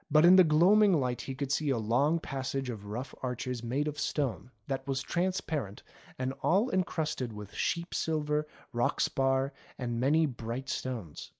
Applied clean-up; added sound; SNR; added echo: none; none; none; none.